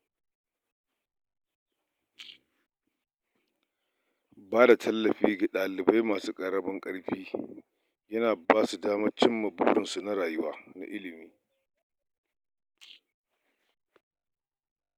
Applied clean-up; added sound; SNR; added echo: none; none; none; none.